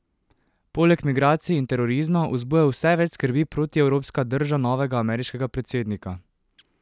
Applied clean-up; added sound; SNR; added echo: none; none; none; none.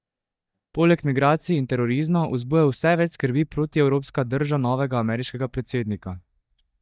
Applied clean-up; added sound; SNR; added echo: neural mask model DeepFilterNet 3.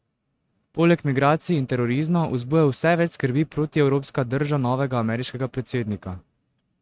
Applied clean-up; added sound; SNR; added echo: neural mask model RNNoise.